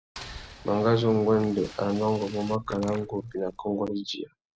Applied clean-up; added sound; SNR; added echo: none; Splash, splatter + Boat, Water vehicle; 17 dB; none.